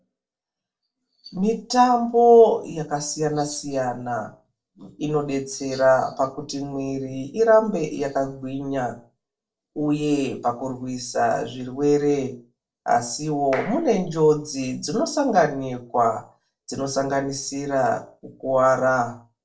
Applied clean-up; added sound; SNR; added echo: neural separator model SepFormer DNS4.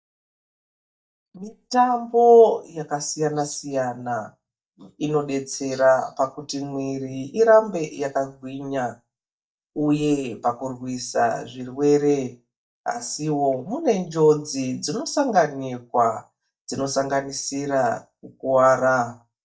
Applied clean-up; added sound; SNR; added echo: neural mask model DeepFilterNet 3.